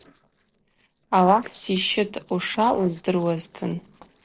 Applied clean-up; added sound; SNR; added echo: neural separator model SepFormer DNS4.